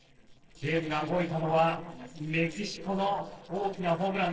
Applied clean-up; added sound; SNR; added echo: neural separator model SepFormer DNS4.